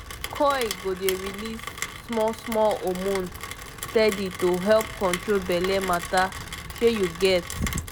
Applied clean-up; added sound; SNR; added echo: none; Rain; 10 dB; none.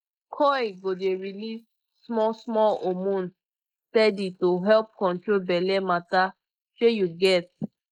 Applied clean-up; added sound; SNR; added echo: neural mask model Resemble Enhance denoiser.